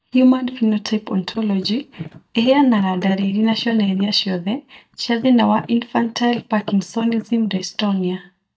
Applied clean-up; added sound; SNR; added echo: neural mask model DeepFilterNet 3.